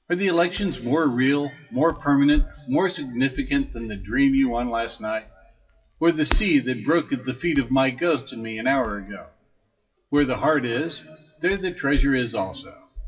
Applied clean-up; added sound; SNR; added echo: classical method WPE with log-MMSE.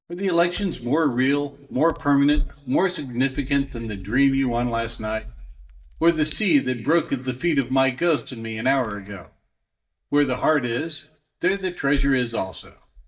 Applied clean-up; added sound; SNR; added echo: neural mask model DeepFilterNet 3.